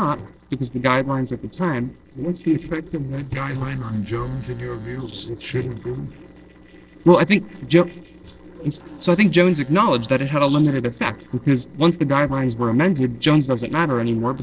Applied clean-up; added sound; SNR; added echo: neural separator model SepFormer DNS4.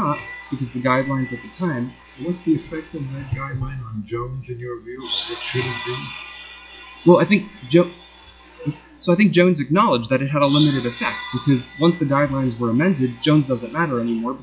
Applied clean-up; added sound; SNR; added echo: classical method log-MMSE.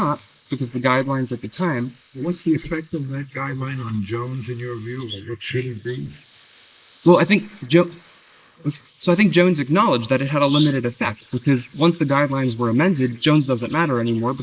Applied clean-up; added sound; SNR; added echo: neural mask model Resemble Enhance denoiser.